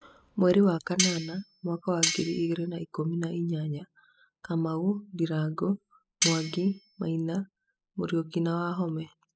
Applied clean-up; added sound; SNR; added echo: classical method spectral subtraction.